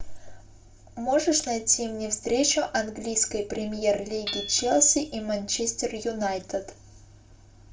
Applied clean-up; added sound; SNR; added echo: none; Hammer / Chink, clink; 15 dB; reverberation time 0.2 s.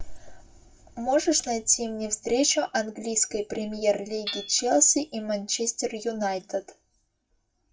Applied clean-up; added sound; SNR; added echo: classical method WPE with log-MMSE.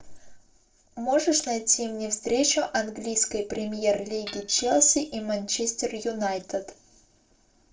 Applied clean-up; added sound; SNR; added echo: neural separator model SepFormer DNS4.